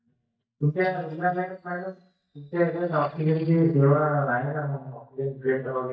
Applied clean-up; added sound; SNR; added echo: neural mask model DeepFilterNet 3.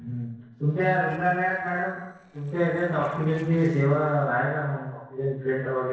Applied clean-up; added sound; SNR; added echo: neural separator model SepFormer DNS4.